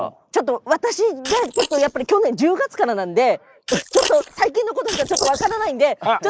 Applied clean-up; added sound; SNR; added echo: neural mask model Resemble Enhance denoiser.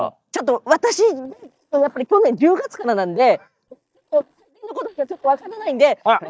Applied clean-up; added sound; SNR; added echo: neural mask model DeepFilterNet 3.